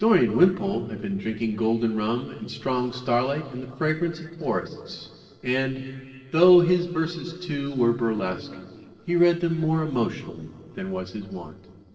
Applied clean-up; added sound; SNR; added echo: neural separator model SepFormer DNS4.